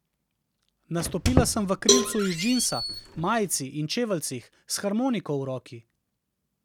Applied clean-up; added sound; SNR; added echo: none; Squeak + Cowbell; 0 dB; none.